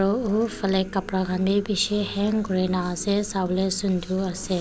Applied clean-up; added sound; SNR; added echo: none; Acoustic guitar; 18 dB; none.